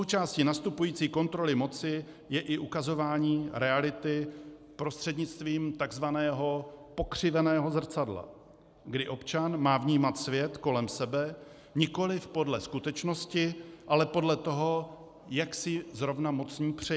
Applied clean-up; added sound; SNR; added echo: none; none; none; none.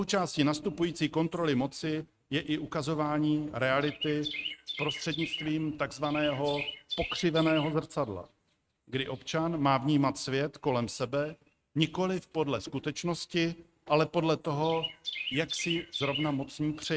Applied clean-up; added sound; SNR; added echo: neural mask model RNNoise.